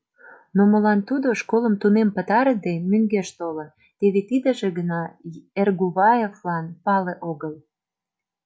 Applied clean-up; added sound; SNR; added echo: none; none; none; none.